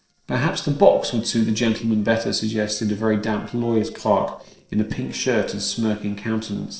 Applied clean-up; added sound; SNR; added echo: neural separator model SepFormer DNS4.